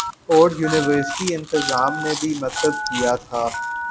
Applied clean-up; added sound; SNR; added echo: none; Chewing, mastication + Telephone; 7 dB; none.